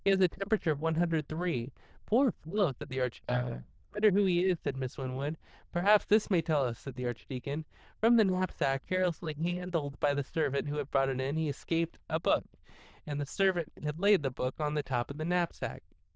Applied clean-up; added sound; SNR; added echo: neural diffusion model UNIVERSE++.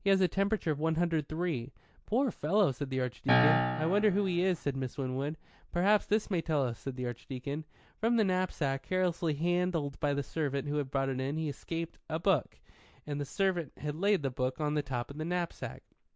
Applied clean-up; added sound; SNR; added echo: none; Piano; -1 dB; none.